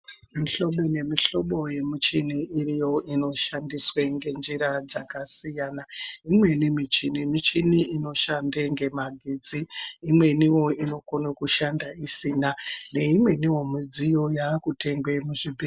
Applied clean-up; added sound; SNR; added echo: none; none; none; none.